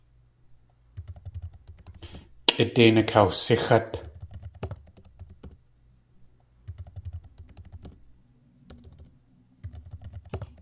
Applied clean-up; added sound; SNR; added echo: none; Computer keyboard; 15 dB; none.